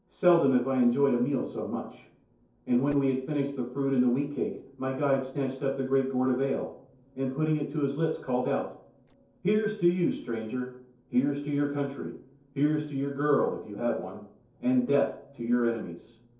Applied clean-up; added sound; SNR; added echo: neural separator model SepFormer DNS4.